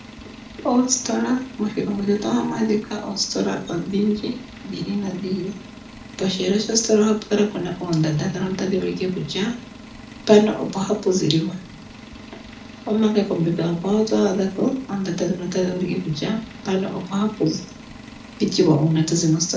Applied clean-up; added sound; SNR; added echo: none; Engine; 18 dB; reverberation time 0.4 s.